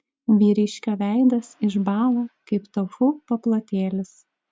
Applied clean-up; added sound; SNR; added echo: none; none; none; none.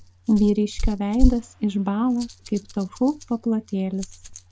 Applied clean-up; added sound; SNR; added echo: none; Rattle; 4 dB; none.